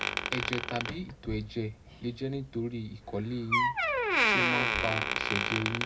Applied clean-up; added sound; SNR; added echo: none; Door; -4 dB; reverberation time 0.2 s.